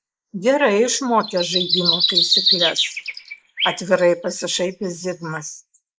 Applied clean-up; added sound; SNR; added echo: neural mask model Resemble Enhance denoiser.